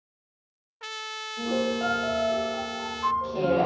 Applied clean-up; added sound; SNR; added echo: none; Trumpet; 8 dB; reverberation time 1.1 s.